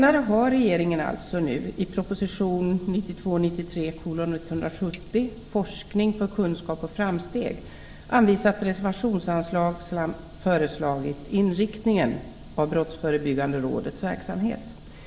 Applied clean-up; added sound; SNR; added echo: none; Bicycle bell; 11 dB; reverberation time 1.2 s.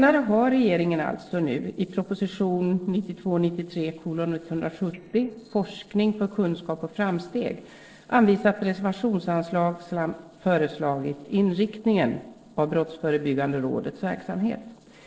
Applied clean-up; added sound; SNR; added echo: neural separator model SepFormer DNS4.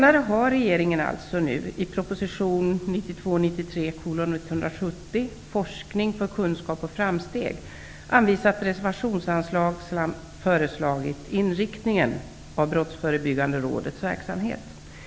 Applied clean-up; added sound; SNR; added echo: none; none; none; none.